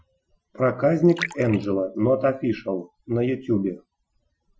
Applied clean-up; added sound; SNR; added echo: classical method Wiener filter.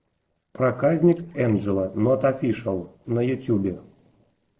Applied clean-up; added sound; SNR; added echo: neural separator model SepFormer DNS4.